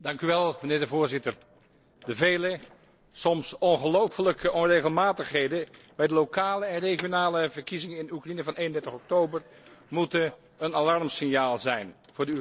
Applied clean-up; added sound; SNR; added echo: neural separator model SepFormer DNS4.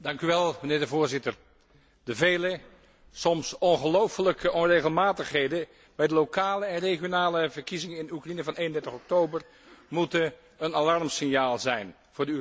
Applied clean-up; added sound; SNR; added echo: none; none; none; none.